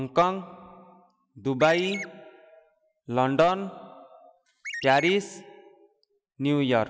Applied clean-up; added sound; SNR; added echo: classical method Wiener filter.